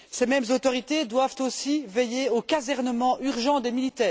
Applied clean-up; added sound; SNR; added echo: none; none; none; none.